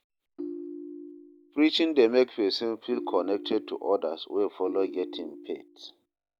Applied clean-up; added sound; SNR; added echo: none; Ringtone; 12 dB; none.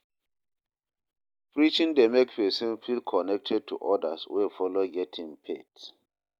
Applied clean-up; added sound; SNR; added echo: none; none; none; none.